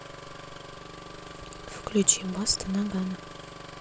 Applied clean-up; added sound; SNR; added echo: none; Engine starting; 13 dB; none.